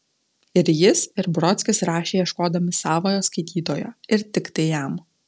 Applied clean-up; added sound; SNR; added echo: none; none; none; none.